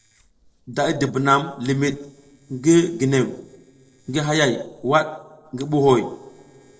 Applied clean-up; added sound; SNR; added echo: neural separator model SepFormer DNS4.